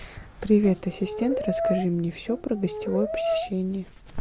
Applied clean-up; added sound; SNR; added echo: none; Brass instrument; 4 dB; none.